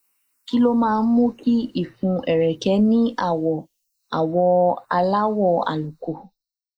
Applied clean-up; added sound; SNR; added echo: neural mask model Resemble Enhance denoiser.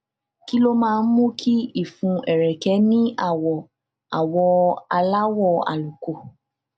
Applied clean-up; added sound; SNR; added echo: none; none; none; none.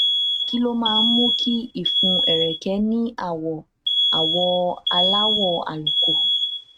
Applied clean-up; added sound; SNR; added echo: neural mask model RNNoise.